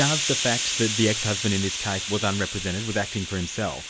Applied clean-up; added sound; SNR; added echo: none; Hiss; 3 dB; none.